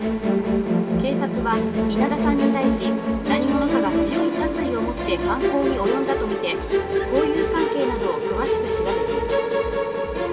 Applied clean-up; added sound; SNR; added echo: none; Musical instrument; -4 dB; reverberation time 0.1 s.